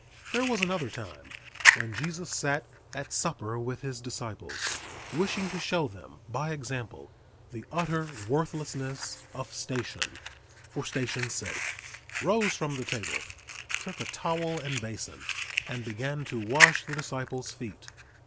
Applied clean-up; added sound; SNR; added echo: none; Fire; 0 dB; none.